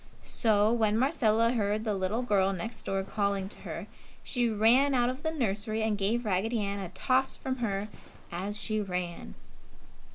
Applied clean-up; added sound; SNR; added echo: none; Livestock, farm animals, working animals; 7 dB; none.